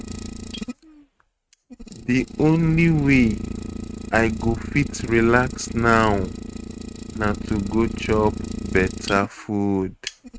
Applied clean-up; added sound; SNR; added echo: neural mask model RNNoise.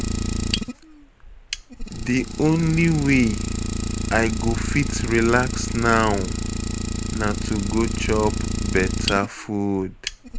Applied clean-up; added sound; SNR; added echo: none; Idling; 2 dB; none.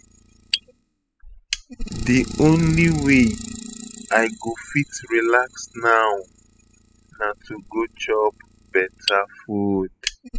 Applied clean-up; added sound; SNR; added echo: classical method spectral subtraction.